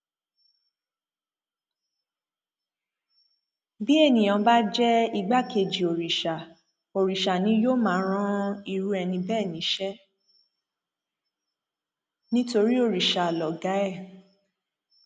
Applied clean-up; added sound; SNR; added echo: none; none; none; none.